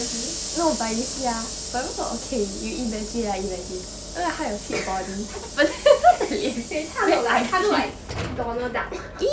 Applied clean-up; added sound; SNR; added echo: none; Sliding door / Hiss; 9 dB; reverberation time 1.0 s.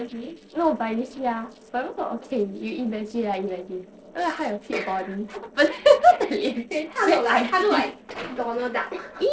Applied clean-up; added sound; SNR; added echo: neural separator model SepFormer DNS4.